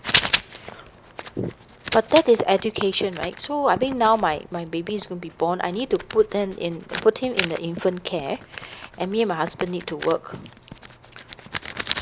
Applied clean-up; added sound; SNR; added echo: none; Writing; 9 dB; none.